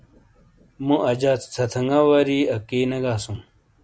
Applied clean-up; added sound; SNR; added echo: none; none; none; none.